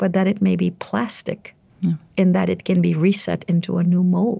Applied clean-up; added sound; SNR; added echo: none; none; none; none.